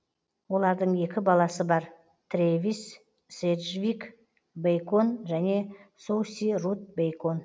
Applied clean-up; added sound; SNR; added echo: none; none; none; none.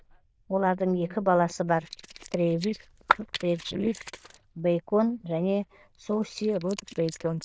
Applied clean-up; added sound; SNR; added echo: neural diffusion model UNIVERSE++.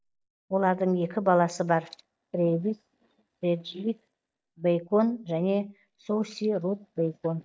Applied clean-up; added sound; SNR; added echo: neural mask model DeepFilterNet 3.